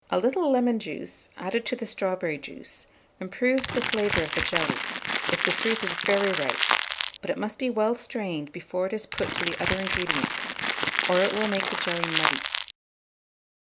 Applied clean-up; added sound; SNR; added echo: none; Crackle; -2 dB; none.